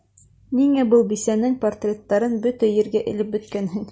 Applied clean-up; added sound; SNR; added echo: none; none; none; none.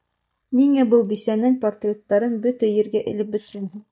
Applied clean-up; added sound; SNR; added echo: neural mask model DeepFilterNet 3.